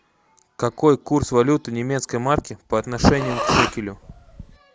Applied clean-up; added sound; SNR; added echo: none; Respiratory sounds; 4 dB; none.